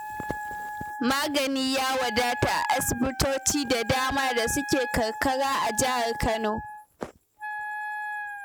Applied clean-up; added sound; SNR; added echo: none; Wind instrument, woodwind instrument; 8 dB; none.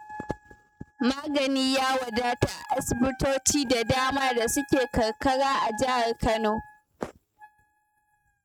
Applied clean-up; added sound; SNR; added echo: neural mask model RNNoise.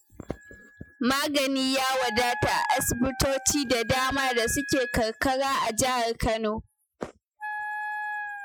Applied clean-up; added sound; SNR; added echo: classical method Wiener filter.